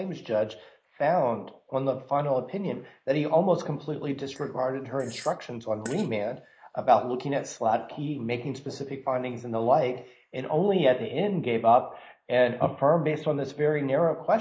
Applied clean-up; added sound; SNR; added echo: neural mask model Resemble Enhance denoiser.